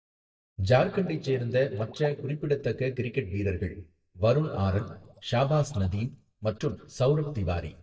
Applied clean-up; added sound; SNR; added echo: neural mask model DeepFilterNet 3.